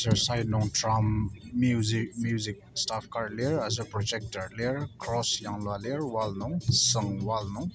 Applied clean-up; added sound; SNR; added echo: none; none; none; none.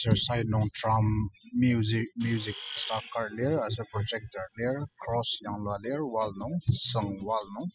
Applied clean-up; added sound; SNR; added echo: classical method spectral subtraction.